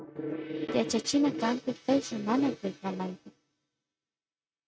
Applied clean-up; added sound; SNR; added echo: neural mask model RNNoise.